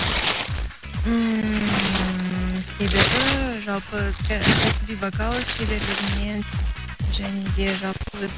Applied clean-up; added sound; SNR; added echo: none; Tearing; 3 dB; none.